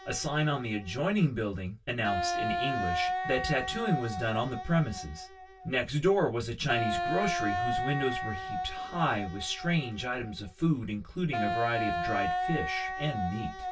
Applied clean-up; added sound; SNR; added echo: none; Wind instrument, woodwind instrument; 4 dB; reverberation time 0.1 s.